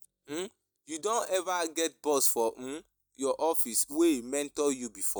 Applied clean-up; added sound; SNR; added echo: neural mask model DeepFilterNet 3.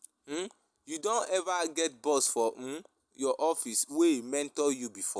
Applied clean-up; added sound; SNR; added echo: none; none; none; none.